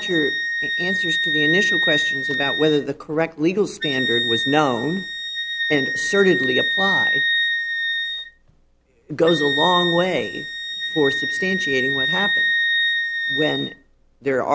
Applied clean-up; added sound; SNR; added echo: none; Wind instrument, woodwind instrument; 0 dB; none.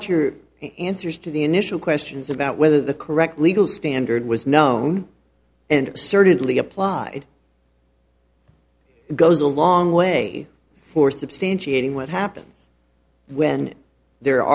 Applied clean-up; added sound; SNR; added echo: none; none; none; none.